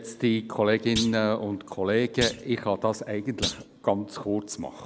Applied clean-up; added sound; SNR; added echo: none; Thump, thud; 10 dB; none.